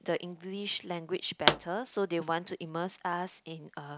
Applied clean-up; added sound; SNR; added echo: none; Explosion; -5 dB; none.